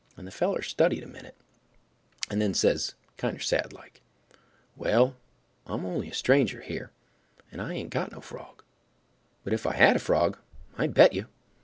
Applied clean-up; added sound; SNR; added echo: none; none; none; none.